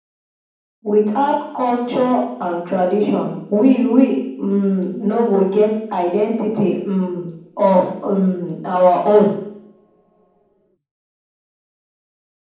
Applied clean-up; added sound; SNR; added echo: none; none; none; reverberation time 1.2 s.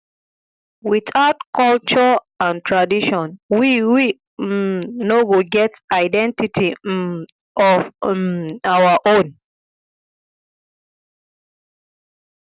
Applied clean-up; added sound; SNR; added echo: none; none; none; none.